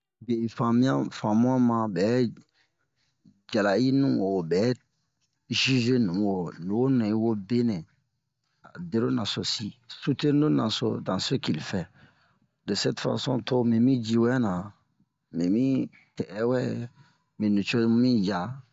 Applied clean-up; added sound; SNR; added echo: none; none; none; none.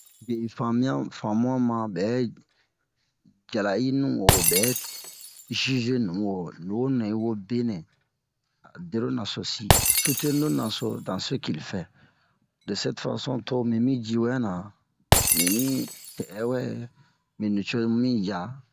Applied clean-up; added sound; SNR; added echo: none; Shatter; 3 dB; none.